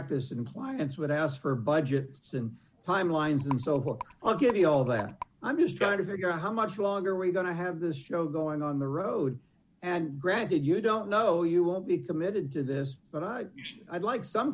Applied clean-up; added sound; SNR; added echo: none; Rattle; 14 dB; none.